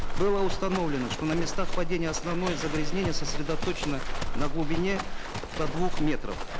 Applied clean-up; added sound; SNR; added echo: none; Livestock, farm animals, working animals; -3 dB; none.